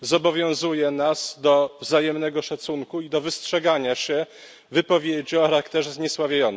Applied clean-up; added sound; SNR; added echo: none; none; none; none.